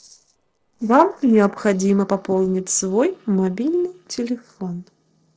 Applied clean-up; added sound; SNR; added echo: neural separator model SepFormer DNS4.